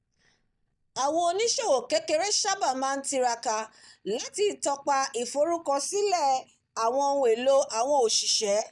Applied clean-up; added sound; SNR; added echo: neural mask model DeepFilterNet 3.